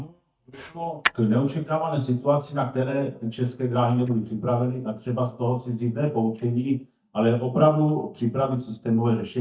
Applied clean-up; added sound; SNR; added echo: neural mask model DeepFilterNet 3.